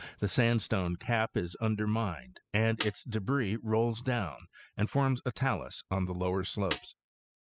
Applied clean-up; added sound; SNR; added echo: classical method spectral subtraction.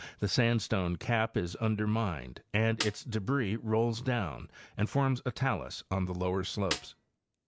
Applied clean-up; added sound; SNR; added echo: none; Snare drum; 8 dB; none.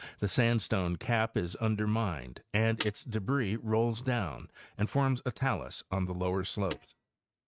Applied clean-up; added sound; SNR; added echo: neural mask model RNNoise.